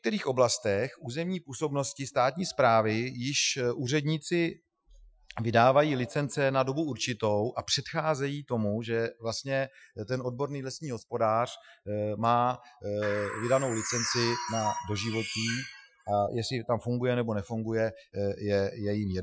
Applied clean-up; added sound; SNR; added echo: classical method Wiener filter.